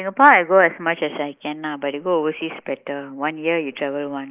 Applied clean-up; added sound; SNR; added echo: neural mask model Resemble Enhance denoiser.